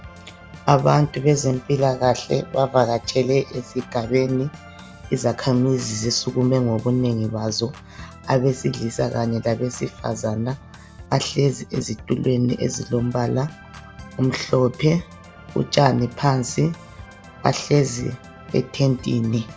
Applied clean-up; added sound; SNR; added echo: none; Organ; 19 dB; none.